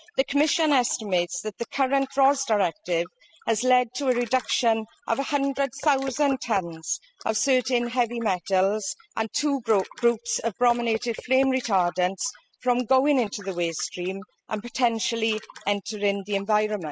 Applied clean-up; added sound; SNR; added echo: classical method spectral subtraction.